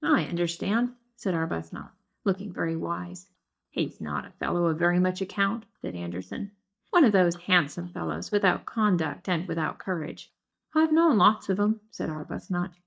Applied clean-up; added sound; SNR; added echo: neural mask model DeepFilterNet 3.